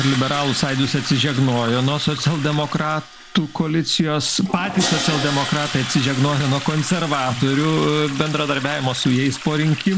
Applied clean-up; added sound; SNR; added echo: none; Toilet flush + Crash cymbal; 10 dB; none.